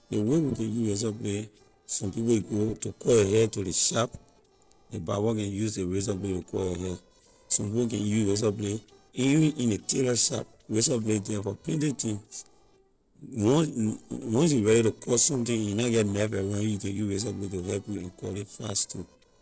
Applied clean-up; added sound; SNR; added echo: neural separator model SepFormer DNS4.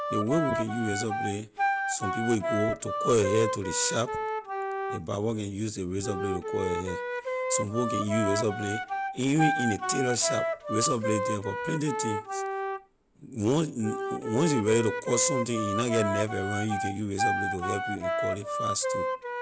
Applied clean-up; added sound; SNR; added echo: none; Wind instrument, woodwind instrument; 2 dB; none.